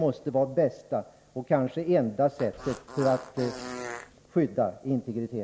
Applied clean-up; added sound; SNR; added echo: none; Fart; 11 dB; none.